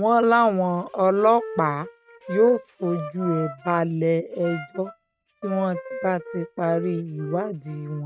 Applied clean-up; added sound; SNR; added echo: neural mask model RNNoise.